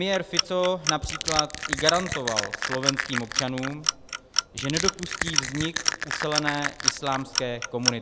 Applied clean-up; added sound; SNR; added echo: none; Clock + Crushing; -1 dB; none.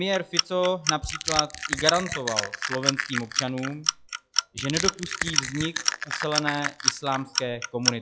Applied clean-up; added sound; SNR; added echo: classical method log-MMSE.